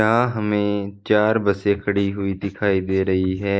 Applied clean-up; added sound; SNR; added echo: neural mask model Resemble Enhance denoiser.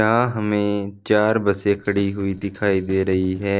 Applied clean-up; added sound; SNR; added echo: neural separator model SepFormer DNS4.